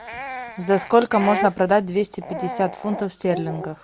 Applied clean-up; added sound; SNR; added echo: none; none; none; none.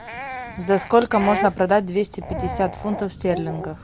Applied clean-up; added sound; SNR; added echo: none; Thunder / Rain; 17 dB; none.